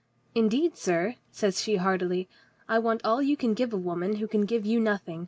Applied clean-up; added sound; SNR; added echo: none; none; none; none.